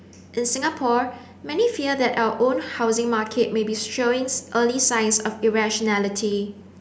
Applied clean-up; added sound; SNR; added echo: none; none; none; none.